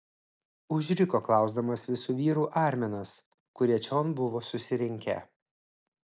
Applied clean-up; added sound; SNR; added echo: none; none; none; none.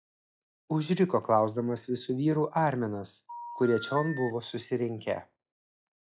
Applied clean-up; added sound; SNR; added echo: classical method log-MMSE.